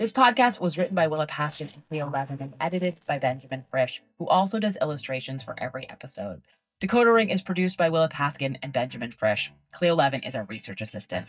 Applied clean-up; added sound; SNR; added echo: neural mask model DeepFilterNet 3.